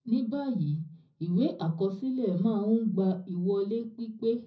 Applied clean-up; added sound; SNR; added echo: none; none; none; reverberation time 0.4 s.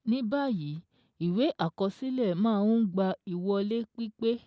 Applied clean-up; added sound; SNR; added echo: none; none; none; none.